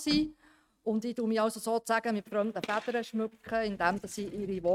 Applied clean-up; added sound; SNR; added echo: neural mask model RNNoise.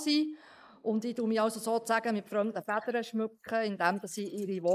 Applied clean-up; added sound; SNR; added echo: neural mask model Resemble Enhance denoiser.